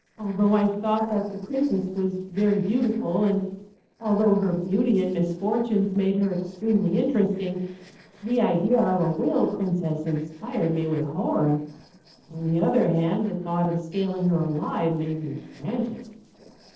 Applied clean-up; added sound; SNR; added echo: neural separator model SepFormer DNS4.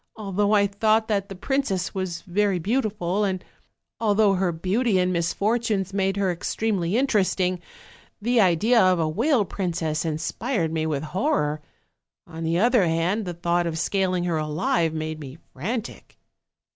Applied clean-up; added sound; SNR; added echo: none; none; none; none.